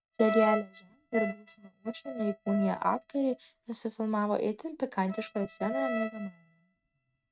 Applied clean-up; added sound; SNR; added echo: neural mask model RNNoise.